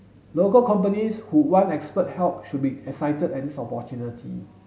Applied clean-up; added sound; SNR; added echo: none; none; none; none.